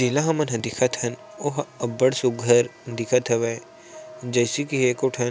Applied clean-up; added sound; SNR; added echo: none; none; none; none.